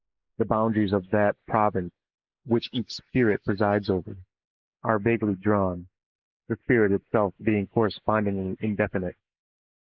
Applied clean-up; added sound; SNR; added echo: neural mask model Resemble Enhance denoiser.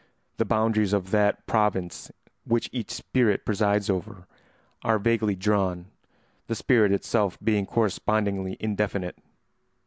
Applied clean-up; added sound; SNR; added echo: none; none; none; none.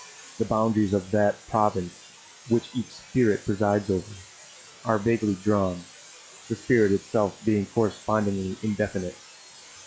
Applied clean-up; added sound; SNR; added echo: classical method log-MMSE.